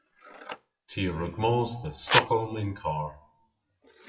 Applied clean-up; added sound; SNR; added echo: classical method WPE with log-MMSE.